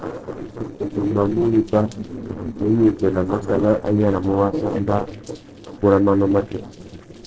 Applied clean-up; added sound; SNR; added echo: neural separator model SepFormer DNS4.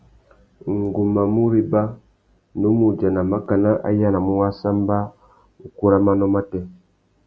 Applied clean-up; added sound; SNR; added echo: none; none; none; none.